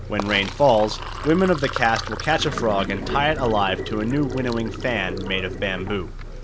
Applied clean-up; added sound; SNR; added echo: none; Sink (filling or washing) + Bus; 7 dB; none.